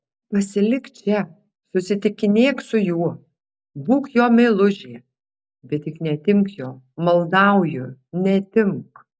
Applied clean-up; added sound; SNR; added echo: none; none; none; none.